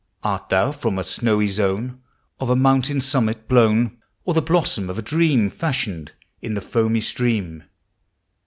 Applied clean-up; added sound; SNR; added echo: none; none; none; none.